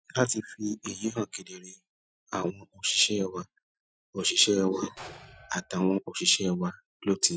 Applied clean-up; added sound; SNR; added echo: classical method Wiener filter.